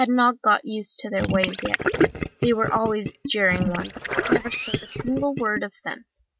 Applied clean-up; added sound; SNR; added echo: neural mask model RNNoise.